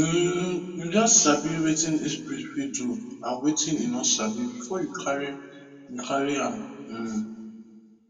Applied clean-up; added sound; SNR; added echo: none; none; none; reverberation time 1.3 s.